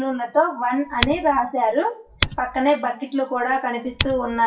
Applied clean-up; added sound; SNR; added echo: classical method WPE with log-MMSE.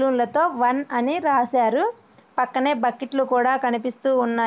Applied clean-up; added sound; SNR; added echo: none; none; none; none.